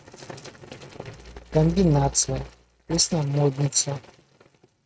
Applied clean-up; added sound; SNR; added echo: neural mask model RNNoise.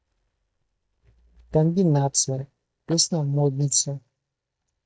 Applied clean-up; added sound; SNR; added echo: neural mask model DeepFilterNet 3.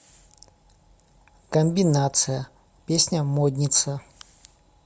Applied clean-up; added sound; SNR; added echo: none; none; none; none.